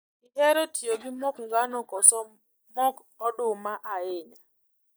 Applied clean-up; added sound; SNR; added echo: neural mask model DeepFilterNet 3.